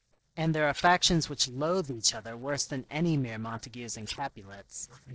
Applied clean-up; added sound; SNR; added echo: neural separator model SepFormer DNS4.